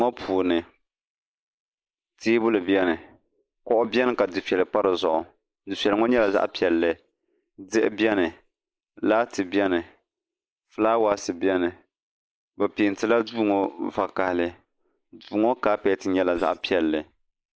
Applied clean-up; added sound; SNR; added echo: neural mask model Resemble Enhance denoiser.